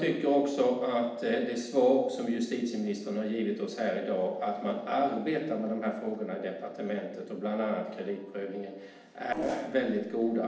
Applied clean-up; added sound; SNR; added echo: neural separator model SepFormer DNS4.